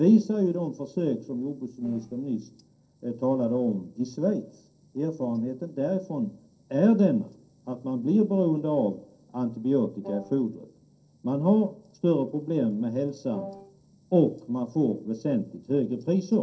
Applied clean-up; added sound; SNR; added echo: neural separator model SepFormer DNS4.